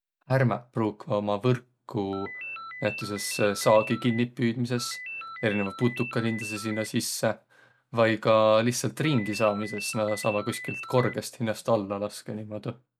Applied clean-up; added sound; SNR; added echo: none; Ringtone; 12 dB; none.